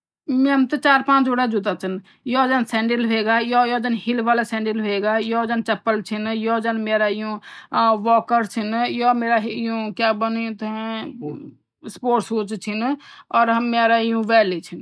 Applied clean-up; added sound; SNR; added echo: none; none; none; none.